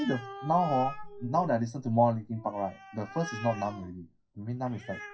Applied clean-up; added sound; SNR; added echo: classical method WPE with log-MMSE.